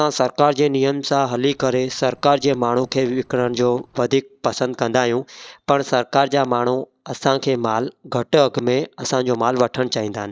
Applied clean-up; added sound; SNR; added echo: neural separator model SepFormer DNS4.